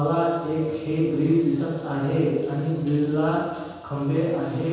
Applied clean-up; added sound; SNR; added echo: none; none; none; reverberation time 1.2 s.